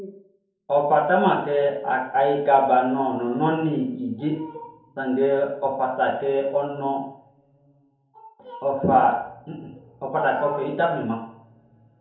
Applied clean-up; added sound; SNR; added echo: none; none; none; reverberation time 2.7 s.